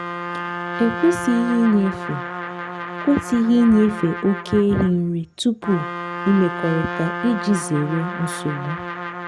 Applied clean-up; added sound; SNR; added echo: none; Trumpet; 8 dB; none.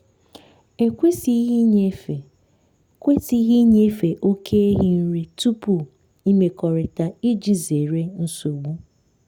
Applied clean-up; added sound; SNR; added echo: none; none; none; none.